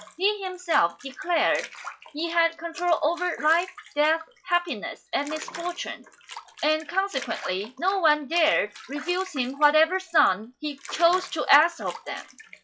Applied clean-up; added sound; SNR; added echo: classical method log-MMSE.